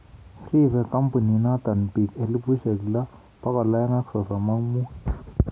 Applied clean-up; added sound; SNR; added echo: none; none; none; none.